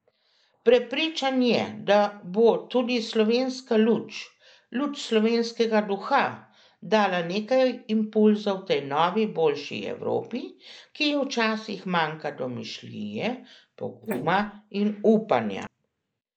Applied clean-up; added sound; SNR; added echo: neural mask model Resemble Enhance denoiser.